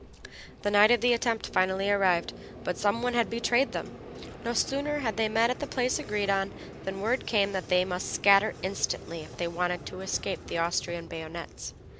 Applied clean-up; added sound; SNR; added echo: none; Vehicle; 14 dB; none.